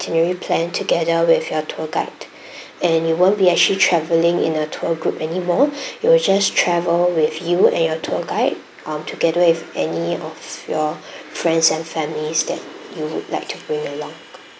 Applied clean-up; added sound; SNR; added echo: none; none; none; none.